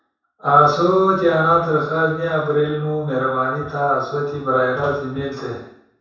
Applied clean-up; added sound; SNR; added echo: none; none; none; reverberation time 0.7 s.